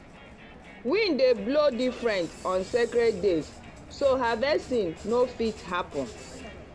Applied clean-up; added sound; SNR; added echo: none; Crowd; 17 dB; none.